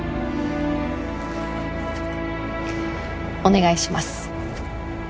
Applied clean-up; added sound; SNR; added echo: none; Breathing + Zipper (clothing); 14 dB; none.